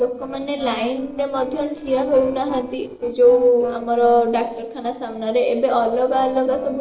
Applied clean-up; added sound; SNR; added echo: neural separator model SepFormer DNS4.